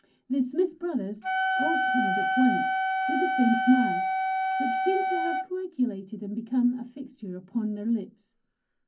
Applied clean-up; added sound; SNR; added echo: none; Wind instrument, woodwind instrument; 1 dB; reverberation time 0.3 s.